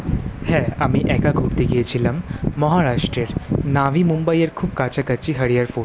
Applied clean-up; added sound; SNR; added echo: none; none; none; none.